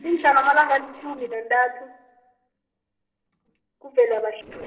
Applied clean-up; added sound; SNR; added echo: neural separator model SepFormer DNS4.